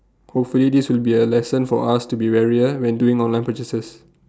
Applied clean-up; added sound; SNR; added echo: none; none; none; none.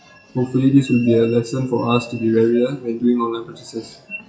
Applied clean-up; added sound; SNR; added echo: classical method WPE with log-MMSE.